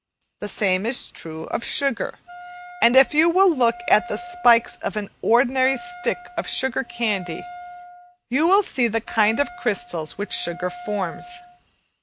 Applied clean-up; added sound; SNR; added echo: none; Wind instrument, woodwind instrument; 17 dB; none.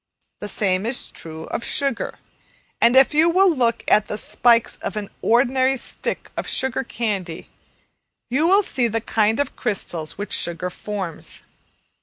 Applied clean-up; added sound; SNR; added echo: none; none; none; none.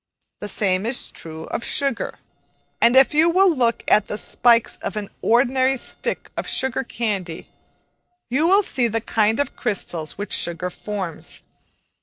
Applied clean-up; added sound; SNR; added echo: neural separator model SepFormer DNS4.